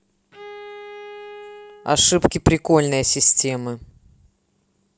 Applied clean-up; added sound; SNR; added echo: none; Bowed string instrument; 18 dB; none.